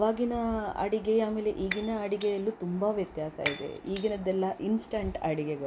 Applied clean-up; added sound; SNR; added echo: none; Shatter; 13 dB; none.